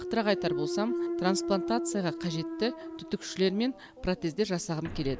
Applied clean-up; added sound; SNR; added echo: none; Thump, thud; 5 dB; none.